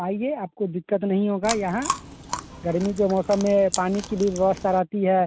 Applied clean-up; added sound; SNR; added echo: none; Chewing, mastication; 11 dB; none.